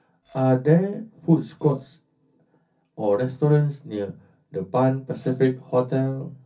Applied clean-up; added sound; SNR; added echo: none; Glass; 13 dB; reverberation time 0.3 s.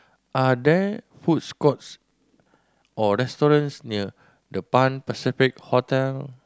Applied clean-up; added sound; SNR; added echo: none; none; none; none.